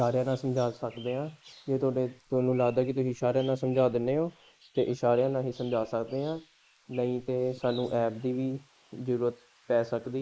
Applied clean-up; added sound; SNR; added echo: neural mask model Resemble Enhance denoiser.